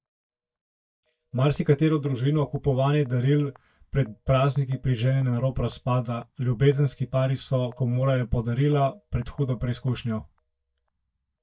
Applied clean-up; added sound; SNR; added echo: neural mask model DeepFilterNet 3.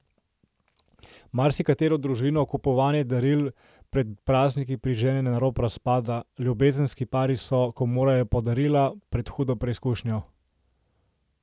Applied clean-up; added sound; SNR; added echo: none; none; none; none.